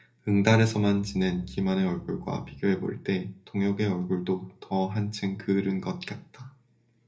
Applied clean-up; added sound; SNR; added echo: none; Piano; 18 dB; reverberation time 0.3 s.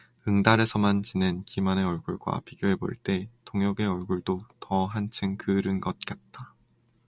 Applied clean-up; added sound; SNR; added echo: none; none; none; none.